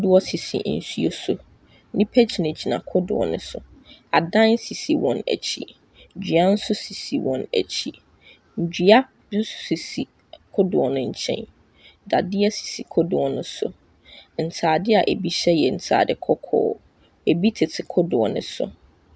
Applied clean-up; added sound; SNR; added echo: none; none; none; none.